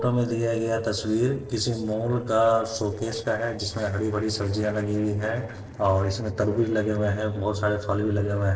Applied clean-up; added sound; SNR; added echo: neural separator model SepFormer DNS4.